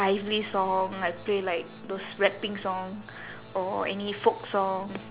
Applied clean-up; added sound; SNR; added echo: none; Organ; 19 dB; none.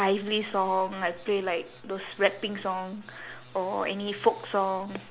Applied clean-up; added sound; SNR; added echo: none; none; none; none.